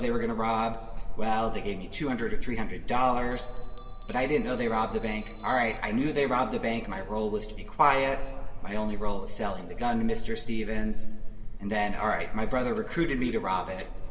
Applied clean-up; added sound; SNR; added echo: none; Bell; 3 dB; reverberation time 2.8 s.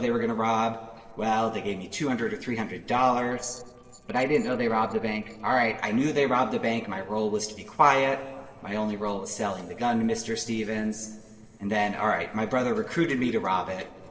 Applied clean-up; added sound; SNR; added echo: neural separator model SepFormer DNS4.